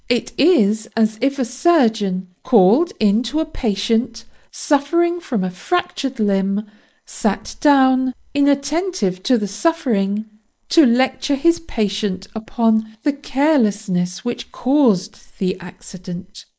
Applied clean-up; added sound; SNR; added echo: neural mask model Resemble Enhance denoiser.